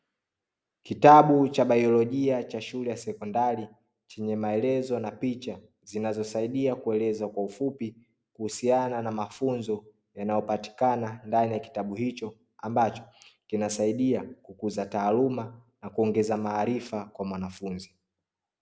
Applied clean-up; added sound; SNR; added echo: none; none; none; none.